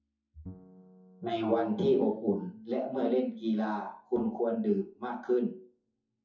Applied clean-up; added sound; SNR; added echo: classical method WPE with log-MMSE.